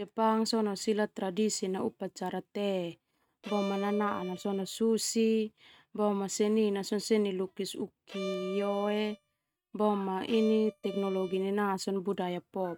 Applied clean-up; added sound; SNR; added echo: neural mask model RNNoise.